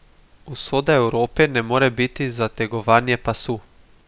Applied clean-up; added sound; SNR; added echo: none; none; none; none.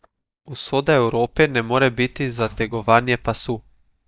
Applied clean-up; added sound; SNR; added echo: neural mask model DeepFilterNet 3.